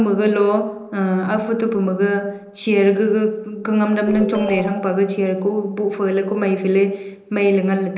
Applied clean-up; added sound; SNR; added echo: neural separator model SepFormer DNS4.